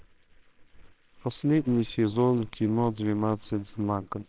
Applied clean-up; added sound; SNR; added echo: neural separator model SepFormer WHAMR!.